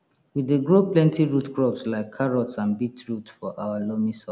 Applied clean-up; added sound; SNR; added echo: none; none; none; none.